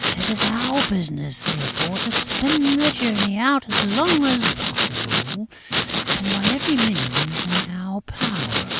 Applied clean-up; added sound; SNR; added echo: none; Domestic sounds, home sounds; 1 dB; none.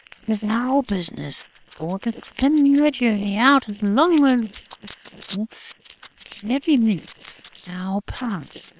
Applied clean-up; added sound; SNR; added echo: neural separator model SepFormer WHAM!.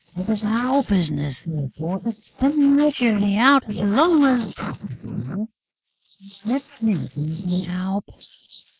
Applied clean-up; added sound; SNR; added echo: neural mask model Resemble Enhance denoiser.